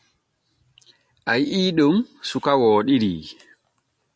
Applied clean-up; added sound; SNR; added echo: none; none; none; none.